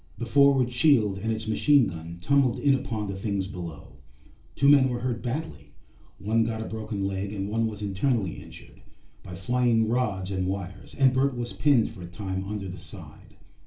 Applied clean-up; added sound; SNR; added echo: none; none; none; reverberation time 0.3 s.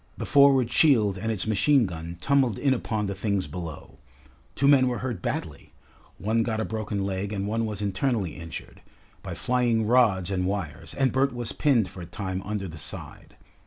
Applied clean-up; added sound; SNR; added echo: none; none; none; none.